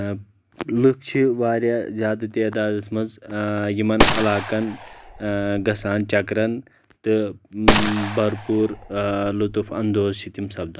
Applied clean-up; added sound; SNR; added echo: none; Gunshot, gunfire; 1 dB; none.